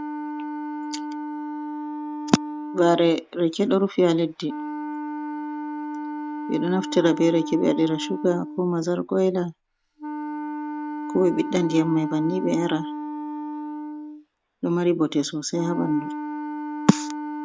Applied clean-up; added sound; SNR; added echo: none; Wind instrument, woodwind instrument; 7 dB; none.